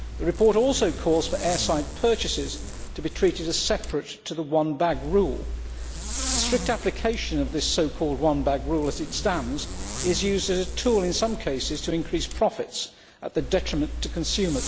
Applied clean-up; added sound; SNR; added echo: none; Zipper (clothing); 7 dB; none.